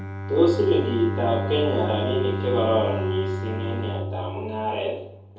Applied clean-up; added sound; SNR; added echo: none; Bowed string instrument; 4 dB; reverberation time 0.7 s.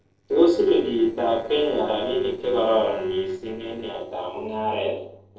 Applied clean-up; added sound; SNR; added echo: neural separator model SepFormer DNS4.